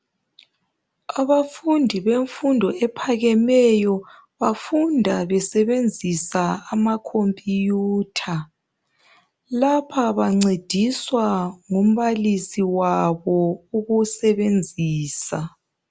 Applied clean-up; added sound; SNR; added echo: none; none; none; none.